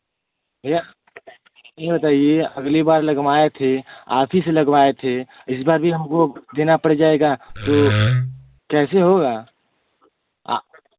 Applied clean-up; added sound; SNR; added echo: none; Wood; 1 dB; none.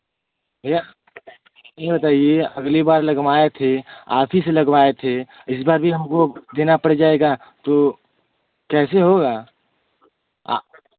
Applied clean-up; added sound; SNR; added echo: none; none; none; none.